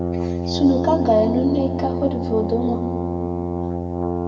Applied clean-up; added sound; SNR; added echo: none; Brass instrument; 1 dB; reverberation time 2.0 s.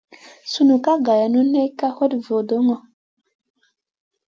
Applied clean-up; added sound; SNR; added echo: none; none; none; none.